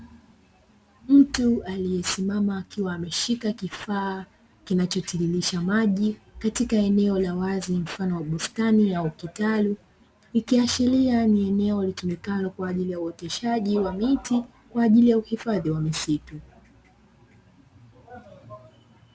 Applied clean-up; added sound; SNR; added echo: none; none; none; none.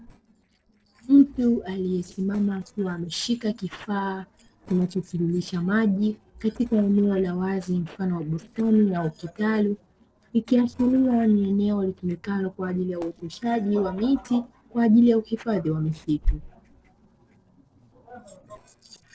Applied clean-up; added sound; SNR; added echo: neural separator model SepFormer DNS4.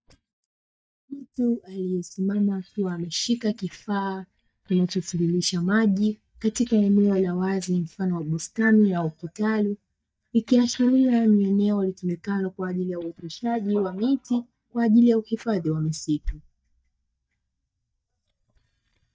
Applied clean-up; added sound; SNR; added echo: neural mask model DeepFilterNet 3.